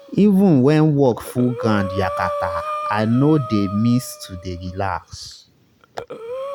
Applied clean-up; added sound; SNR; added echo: none; Breathing; 11 dB; none.